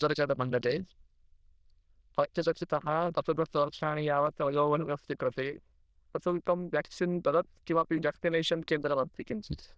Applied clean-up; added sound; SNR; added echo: neural diffusion model UNIVERSE++.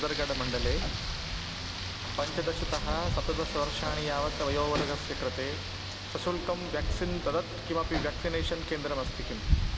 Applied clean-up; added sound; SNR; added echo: none; Rain; -1 dB; none.